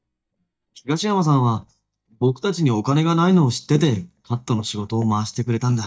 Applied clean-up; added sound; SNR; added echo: neural mask model DeepFilterNet 3.